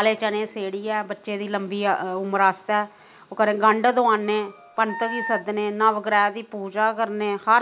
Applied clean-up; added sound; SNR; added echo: none; Wind instrument, woodwind instrument; 9 dB; none.